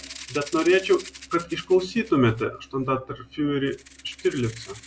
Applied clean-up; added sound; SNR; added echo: none; Rattle (instrument); 19 dB; none.